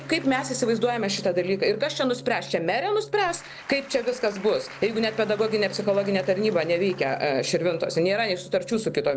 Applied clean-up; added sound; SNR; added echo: none; Applause / Crowd + Bowed string instrument; 17 dB; none.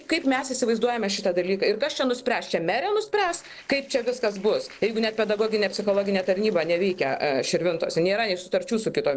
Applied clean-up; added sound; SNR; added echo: neural separator model SepFormer DNS4.